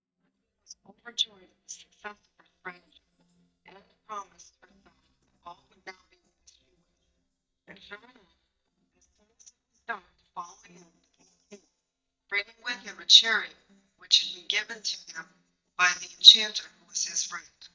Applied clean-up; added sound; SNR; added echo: neural mask model DeepFilterNet 3.